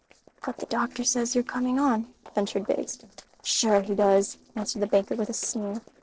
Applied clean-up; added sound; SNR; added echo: neural separator model SepFormer DNS4.